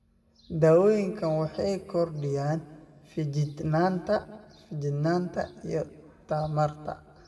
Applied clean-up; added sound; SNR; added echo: none; none; none; reverberation time 1.3 s.